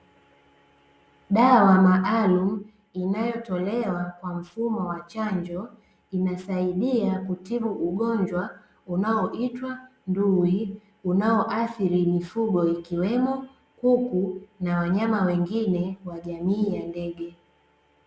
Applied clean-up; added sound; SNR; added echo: none; none; none; none.